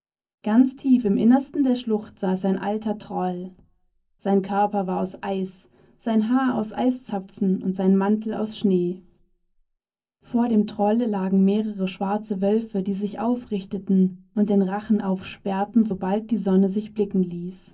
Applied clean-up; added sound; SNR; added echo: none; none; none; reverberation time 0.3 s.